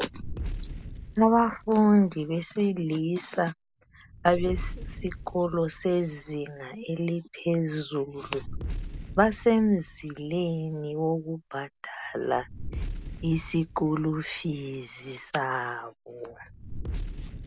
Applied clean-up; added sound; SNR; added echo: none; Fire; 11 dB; none.